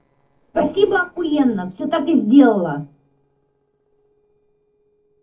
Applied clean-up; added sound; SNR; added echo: neural separator model SepFormer DNS4.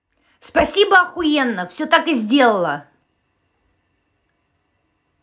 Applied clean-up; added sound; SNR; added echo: none; none; none; none.